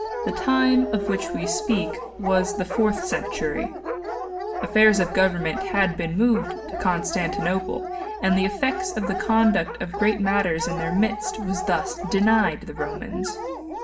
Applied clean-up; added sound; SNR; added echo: none; Dog; 6 dB; reverberation time 0.5 s.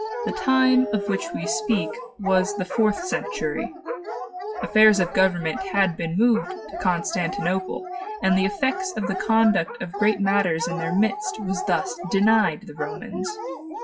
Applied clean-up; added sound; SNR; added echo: classical method WPE with log-MMSE.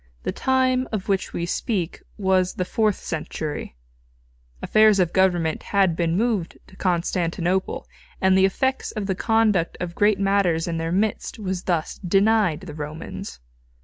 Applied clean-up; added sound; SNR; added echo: none; none; none; none.